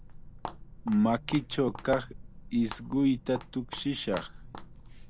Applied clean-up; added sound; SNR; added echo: none; Walk, footsteps; 13 dB; none.